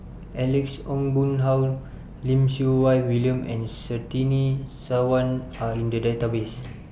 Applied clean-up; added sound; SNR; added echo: none; none; none; none.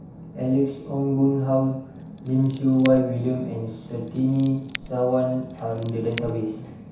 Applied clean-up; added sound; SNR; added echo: none; Scissors; 15 dB; reverberation time 0.7 s.